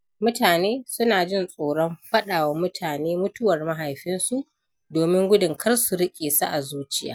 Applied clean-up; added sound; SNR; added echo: none; none; none; none.